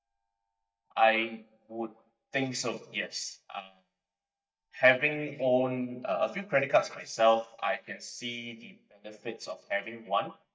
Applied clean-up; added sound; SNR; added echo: neural mask model DeepFilterNet 3.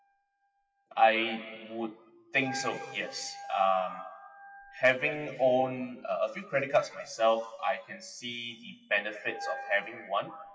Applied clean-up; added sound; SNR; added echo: classical method WPE with log-MMSE.